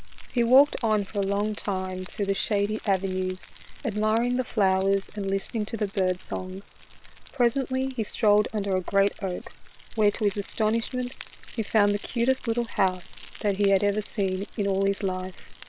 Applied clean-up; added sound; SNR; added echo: neural separator model SepFormer WHAM!.